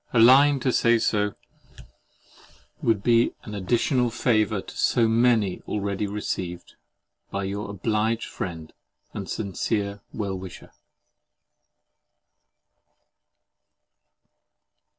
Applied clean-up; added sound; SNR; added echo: none; none; none; none.